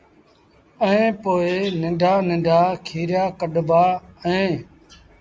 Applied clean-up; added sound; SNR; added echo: none; none; none; none.